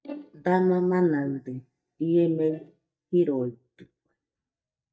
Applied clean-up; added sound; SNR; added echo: neural mask model DeepFilterNet 3.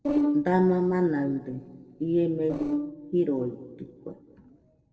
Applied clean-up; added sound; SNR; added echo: neural separator model SepFormer DNS4.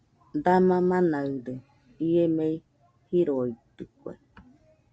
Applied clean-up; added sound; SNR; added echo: none; none; none; none.